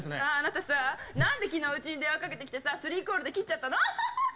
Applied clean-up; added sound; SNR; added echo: none; Whoosh, swoosh, swish; 8 dB; reverberation time 0.3 s.